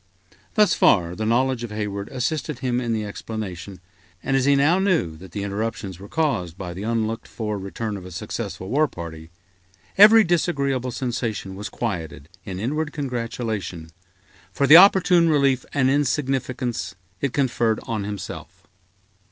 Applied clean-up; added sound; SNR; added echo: none; none; none; none.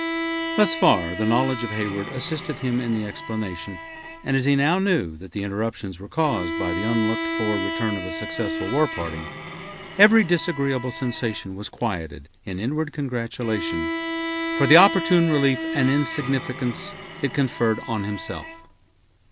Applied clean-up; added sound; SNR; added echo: none; Bowed string instrument; 7 dB; none.